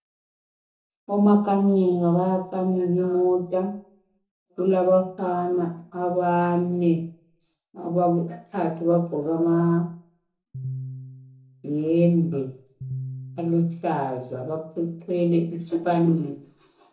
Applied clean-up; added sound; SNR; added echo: none; Piano; 14 dB; reverberation time 0.6 s.